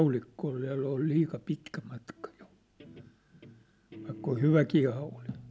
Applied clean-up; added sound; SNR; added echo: none; Guitar; 19 dB; none.